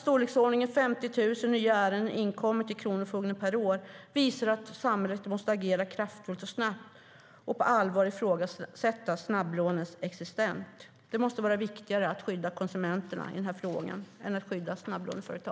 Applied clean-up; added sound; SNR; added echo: none; none; none; none.